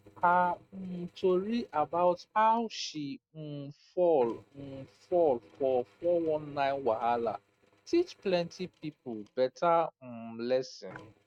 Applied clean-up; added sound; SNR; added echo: neural mask model RNNoise.